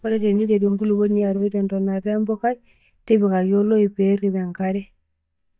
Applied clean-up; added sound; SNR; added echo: neural mask model DeepFilterNet 3.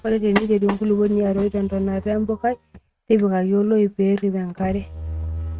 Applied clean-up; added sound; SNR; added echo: neural mask model RNNoise.